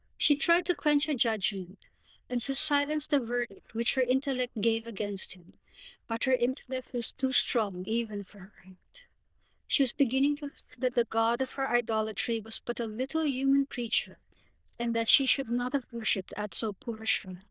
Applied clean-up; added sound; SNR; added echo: neural diffusion model UNIVERSE++.